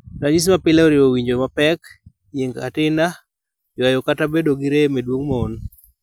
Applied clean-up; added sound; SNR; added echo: none; none; none; none.